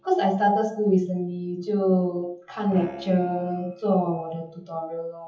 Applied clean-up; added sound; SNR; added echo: classical method WPE with log-MMSE.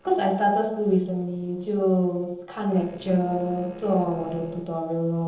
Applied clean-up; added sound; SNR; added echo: neural separator model SepFormer DNS4.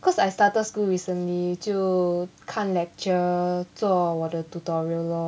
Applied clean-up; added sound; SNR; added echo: none; none; none; none.